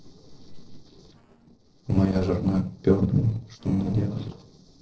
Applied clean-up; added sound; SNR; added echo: neural separator model SepFormer DNS4.